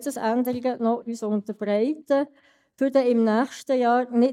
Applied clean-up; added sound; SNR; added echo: neural mask model DeepFilterNet 3.